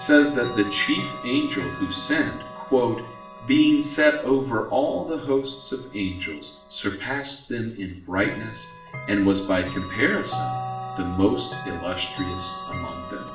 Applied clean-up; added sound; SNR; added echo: none; Chime / Clock; 12 dB; reverberation time 0.5 s.